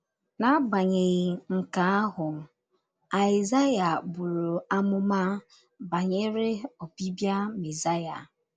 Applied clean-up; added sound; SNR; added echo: none; none; none; none.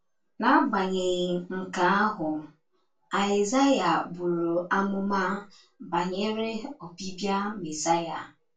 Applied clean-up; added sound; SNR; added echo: none; none; none; reverberation time 0.2 s.